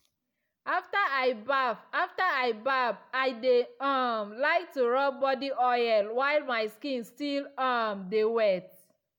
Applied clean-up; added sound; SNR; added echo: none; none; none; none.